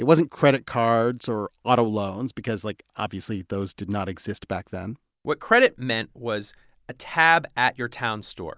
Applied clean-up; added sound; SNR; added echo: none; none; none; none.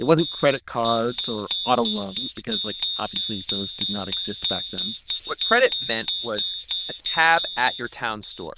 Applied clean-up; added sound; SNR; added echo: neural diffusion model UNIVERSE++.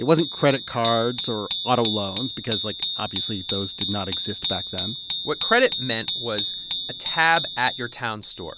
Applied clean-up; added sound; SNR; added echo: none; Bicycle bell; 4 dB; none.